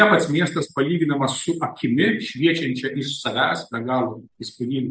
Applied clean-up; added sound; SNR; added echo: none; none; none; none.